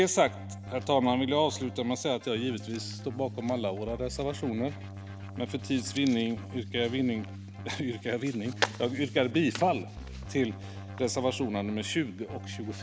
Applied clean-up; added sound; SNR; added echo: none; Keyboard (musical); 11 dB; none.